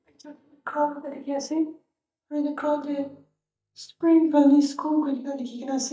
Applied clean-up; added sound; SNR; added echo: neural mask model DeepFilterNet 3.